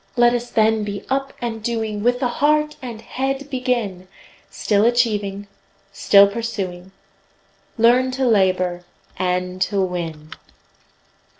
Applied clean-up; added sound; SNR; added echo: none; none; none; none.